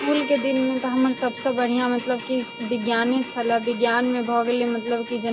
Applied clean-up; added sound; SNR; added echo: none; Bowed string instrument; 14 dB; none.